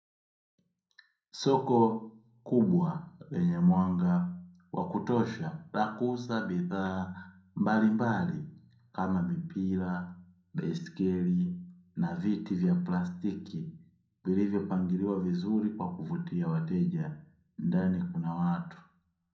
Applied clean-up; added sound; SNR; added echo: none; none; none; reverberation time 0.5 s.